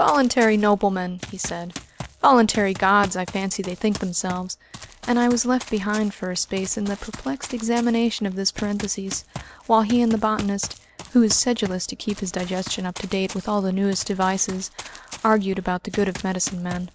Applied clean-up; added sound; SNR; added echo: none; Run; 16 dB; none.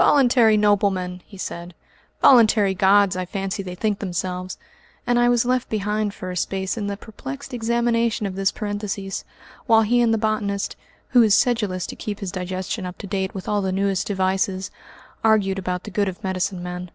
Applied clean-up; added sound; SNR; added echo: none; none; none; none.